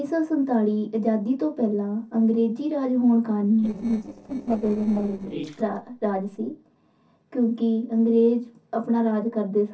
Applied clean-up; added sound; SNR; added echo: neural separator model SepFormer DNS4.